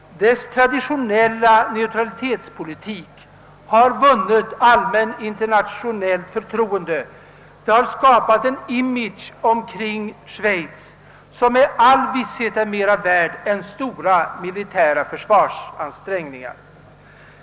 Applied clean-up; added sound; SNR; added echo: none; none; none; none.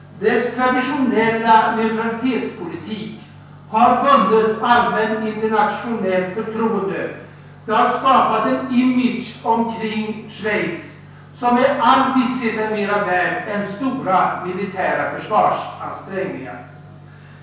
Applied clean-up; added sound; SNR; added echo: none; none; none; reverberation time 0.6 s.